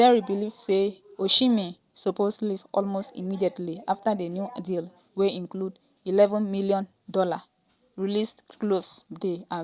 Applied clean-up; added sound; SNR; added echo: none; none; none; none.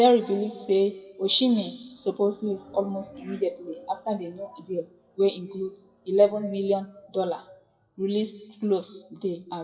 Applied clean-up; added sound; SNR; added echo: classical method WPE with log-MMSE.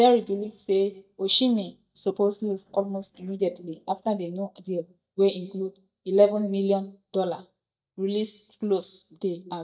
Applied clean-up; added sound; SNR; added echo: neural mask model DeepFilterNet 3.